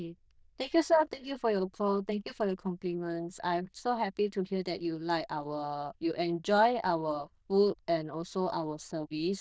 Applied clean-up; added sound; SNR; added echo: neural diffusion model UNIVERSE++.